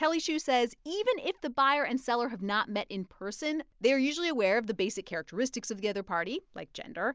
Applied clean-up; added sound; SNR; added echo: none; none; none; none.